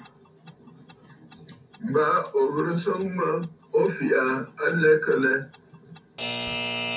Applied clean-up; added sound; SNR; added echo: none; Alarm / Clock; 13 dB; reverberation time 0.3 s.